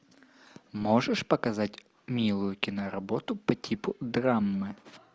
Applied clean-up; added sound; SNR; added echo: none; none; none; none.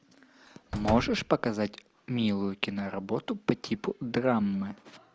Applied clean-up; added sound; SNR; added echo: none; Slam; 11 dB; none.